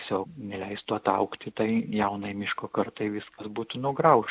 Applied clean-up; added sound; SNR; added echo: none; none; none; none.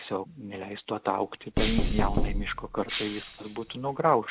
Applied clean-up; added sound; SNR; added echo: none; Knock + Shatter; -2 dB; none.